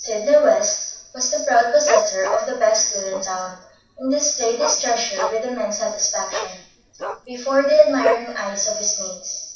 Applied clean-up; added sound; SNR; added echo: neural separator model SepFormer DNS4.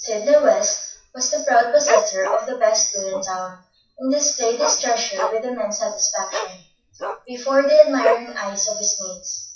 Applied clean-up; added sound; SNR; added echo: classical method WPE with log-MMSE.